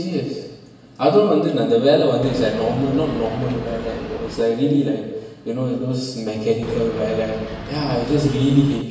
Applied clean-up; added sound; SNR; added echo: none; Boat, Water vehicle; 12 dB; reverberation time 1.0 s.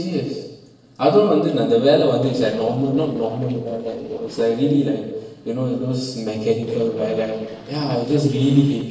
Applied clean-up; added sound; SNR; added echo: neural separator model SepFormer DNS4.